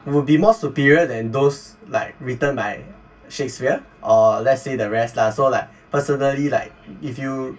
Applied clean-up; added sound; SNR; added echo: none; none; none; reverberation time 0.2 s.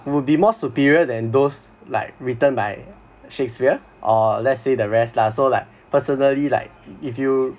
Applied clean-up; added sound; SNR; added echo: none; none; none; none.